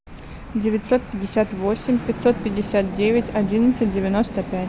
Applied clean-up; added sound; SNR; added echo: none; none; none; none.